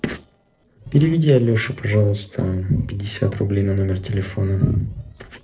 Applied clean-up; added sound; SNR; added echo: neural separator model SepFormer DNS4.